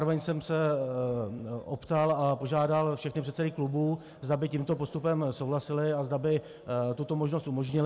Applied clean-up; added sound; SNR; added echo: none; none; none; none.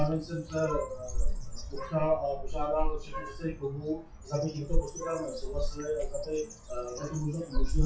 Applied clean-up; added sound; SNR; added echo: classical method WPE with log-MMSE.